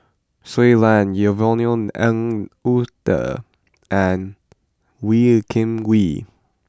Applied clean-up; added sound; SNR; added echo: none; none; none; none.